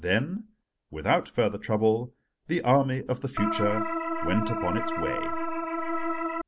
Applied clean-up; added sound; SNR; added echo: none; Organ; 1 dB; none.